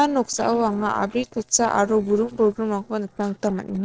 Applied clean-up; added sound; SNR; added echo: neural separator model SepFormer DNS4.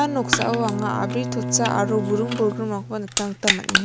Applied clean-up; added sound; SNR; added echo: none; Bowed string instrument + Crushing; 2 dB; none.